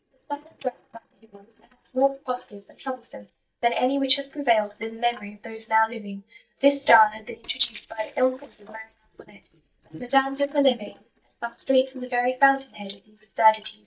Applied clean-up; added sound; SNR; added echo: neural mask model DeepFilterNet 3.